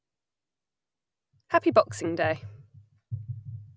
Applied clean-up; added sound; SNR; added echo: none; none; none; none.